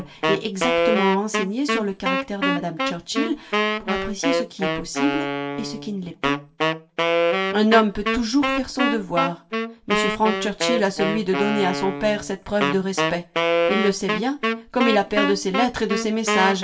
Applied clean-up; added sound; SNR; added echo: none; Wind instrument, woodwind instrument; 0 dB; reverberation time 0.2 s.